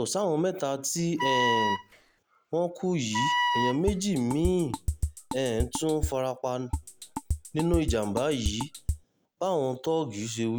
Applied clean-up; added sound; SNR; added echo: none; Wind instrument, woodwind instrument + Drum kit; 2 dB; none.